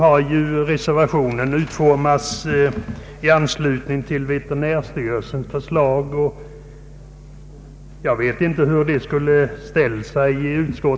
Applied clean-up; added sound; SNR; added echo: none; none; none; none.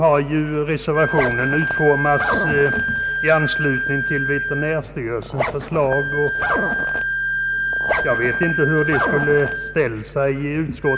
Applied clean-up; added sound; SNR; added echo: none; Wind instrument, woodwind instrument + Zipper (clothing); 2 dB; none.